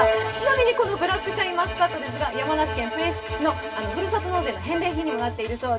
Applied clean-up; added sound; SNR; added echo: none; Bowed string instrument; 5 dB; reverberation time 2.5 s.